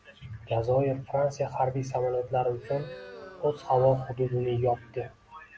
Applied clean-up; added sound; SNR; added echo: none; Crowd; 20 dB; none.